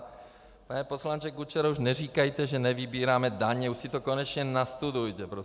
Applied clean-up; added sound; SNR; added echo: none; none; none; none.